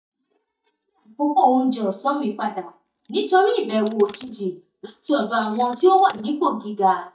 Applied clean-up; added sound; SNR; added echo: neural mask model DeepFilterNet 3.